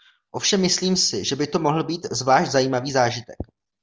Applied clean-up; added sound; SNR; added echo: none; none; none; none.